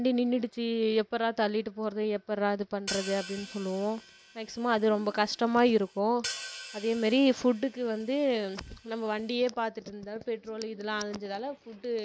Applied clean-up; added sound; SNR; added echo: none; Hi-hat; 15 dB; none.